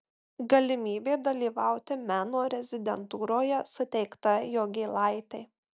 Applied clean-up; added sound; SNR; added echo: none; none; none; none.